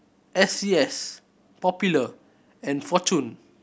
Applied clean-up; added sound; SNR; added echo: none; none; none; none.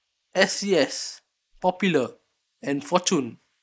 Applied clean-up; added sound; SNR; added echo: neural mask model Resemble Enhance denoiser.